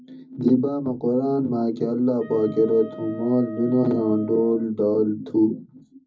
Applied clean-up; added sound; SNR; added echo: none; Wind instrument, woodwind instrument; 19 dB; reverberation time 0.4 s.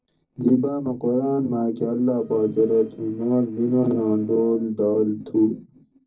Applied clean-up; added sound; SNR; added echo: neural separator model SepFormer DNS4.